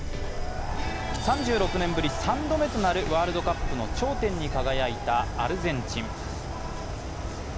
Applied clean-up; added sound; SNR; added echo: none; Fire; 3 dB; none.